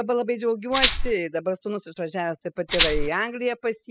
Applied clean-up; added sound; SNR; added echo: classical method spectral subtraction.